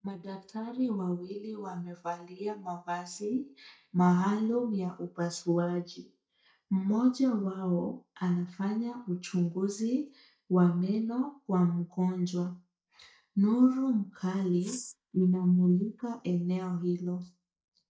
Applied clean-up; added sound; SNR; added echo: neural mask model DeepFilterNet 3.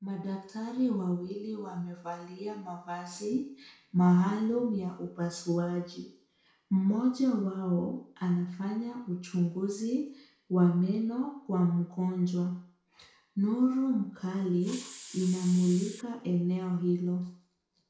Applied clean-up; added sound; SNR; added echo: none; Hiss; 15 dB; reverberation time 0.6 s.